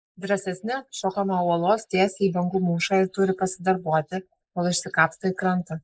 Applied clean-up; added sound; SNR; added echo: neural mask model Resemble Enhance denoiser.